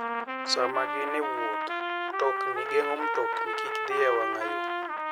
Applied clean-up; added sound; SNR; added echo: none; Trumpet; -1 dB; none.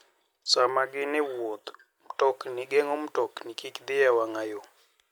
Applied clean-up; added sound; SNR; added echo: none; none; none; none.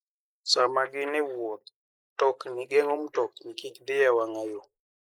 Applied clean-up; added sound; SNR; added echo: neural mask model Resemble Enhance denoiser.